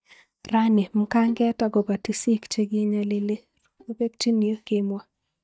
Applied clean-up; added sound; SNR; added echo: neural mask model DeepFilterNet 3.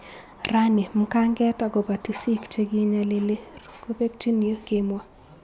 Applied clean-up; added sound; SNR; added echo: none; none; none; none.